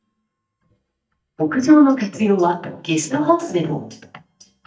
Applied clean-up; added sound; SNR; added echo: neural mask model DeepFilterNet 3.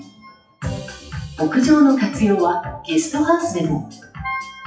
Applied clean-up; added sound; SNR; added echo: classical method WPE with log-MMSE.